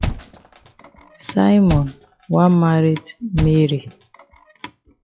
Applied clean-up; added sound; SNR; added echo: classical method log-MMSE.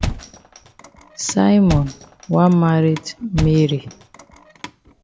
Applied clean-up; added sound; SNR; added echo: none; Thump, thud; 11 dB; none.